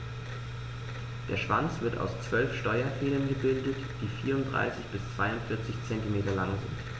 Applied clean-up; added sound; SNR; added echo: none; none; none; none.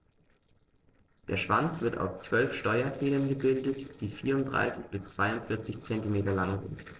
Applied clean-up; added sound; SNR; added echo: neural separator model SepFormer DNS4.